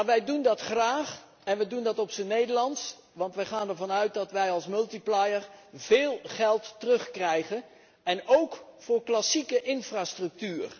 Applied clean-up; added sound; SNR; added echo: none; none; none; none.